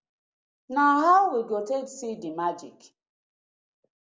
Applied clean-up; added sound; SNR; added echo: none; none; none; none.